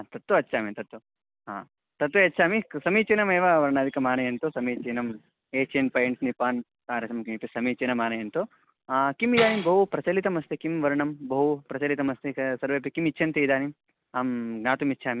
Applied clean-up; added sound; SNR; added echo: none; Tambourine; -4 dB; none.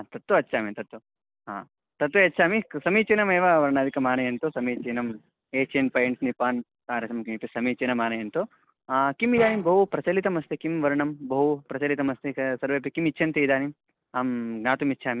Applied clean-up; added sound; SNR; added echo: neural separator model SepFormer DNS4.